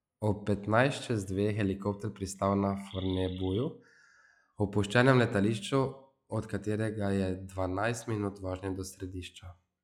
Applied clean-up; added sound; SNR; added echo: classical method log-MMSE.